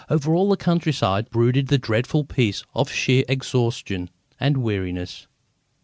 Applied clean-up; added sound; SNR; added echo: none; none; none; none.